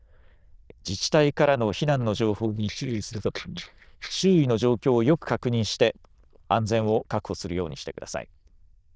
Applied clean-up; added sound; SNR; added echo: neural diffusion model UNIVERSE++.